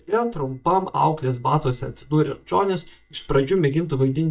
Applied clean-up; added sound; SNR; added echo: neural mask model DeepFilterNet 3.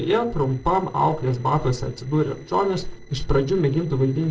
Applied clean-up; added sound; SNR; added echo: neural separator model SepFormer DNS4.